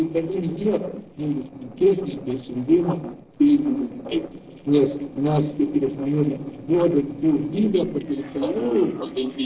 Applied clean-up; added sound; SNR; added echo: neural separator model SepFormer DNS4.